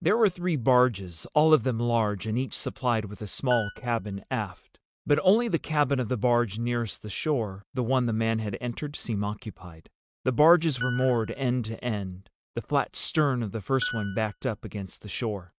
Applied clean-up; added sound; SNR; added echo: neural mask model RNNoise.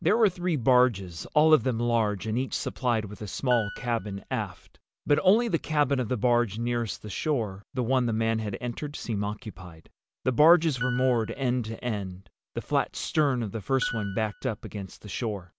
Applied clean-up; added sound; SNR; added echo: none; Piano; 13 dB; none.